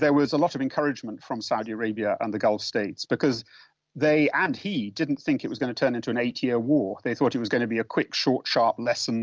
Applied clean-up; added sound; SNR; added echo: none; none; none; none.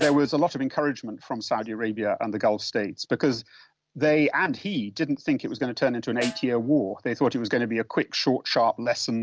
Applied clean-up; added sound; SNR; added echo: none; Snare drum; 17 dB; none.